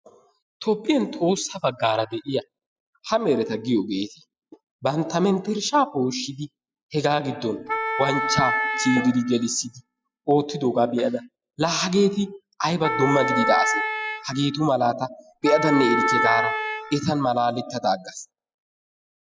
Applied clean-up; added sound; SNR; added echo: classical method spectral subtraction.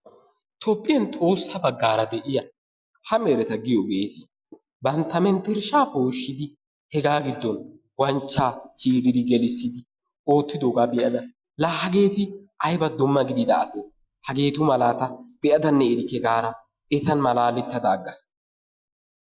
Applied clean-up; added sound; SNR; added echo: neural mask model Resemble Enhance denoiser.